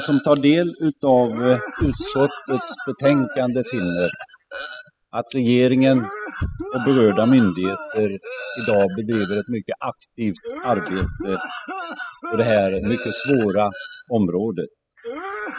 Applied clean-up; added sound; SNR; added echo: classical method spectral subtraction.